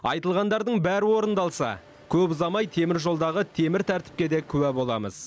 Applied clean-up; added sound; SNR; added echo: none; none; none; none.